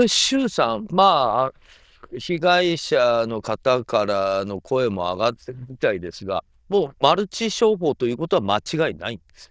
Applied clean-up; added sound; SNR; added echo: neural diffusion model UNIVERSE++.